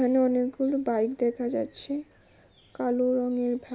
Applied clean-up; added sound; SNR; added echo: none; none; none; none.